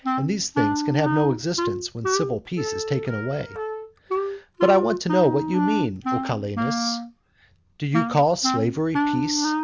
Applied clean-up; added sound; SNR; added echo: none; Wind instrument, woodwind instrument; 2 dB; none.